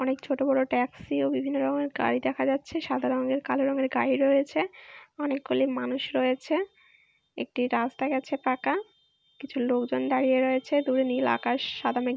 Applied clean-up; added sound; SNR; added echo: none; none; none; none.